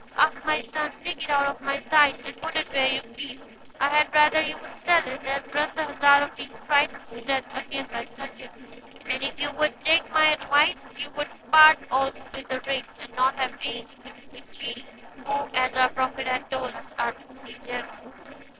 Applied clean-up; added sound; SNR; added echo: neural separator model SepFormer DNS4.